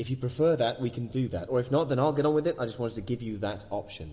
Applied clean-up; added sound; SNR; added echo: none; none; none; none.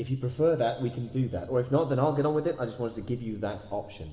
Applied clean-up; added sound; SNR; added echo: none; none; none; reverberation time 1.5 s.